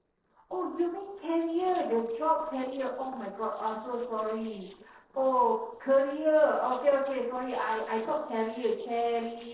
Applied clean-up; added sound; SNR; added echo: neural separator model SepFormer DNS4.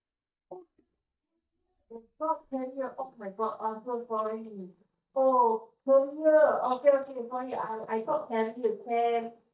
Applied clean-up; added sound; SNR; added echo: neural mask model DeepFilterNet 3.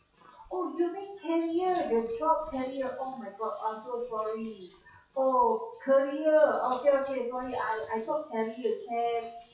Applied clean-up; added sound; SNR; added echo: classical method WPE with log-MMSE.